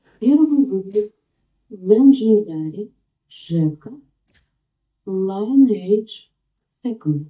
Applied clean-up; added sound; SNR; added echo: neural mask model DeepFilterNet 3.